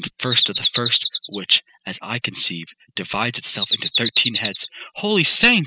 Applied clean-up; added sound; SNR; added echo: classical method spectral subtraction.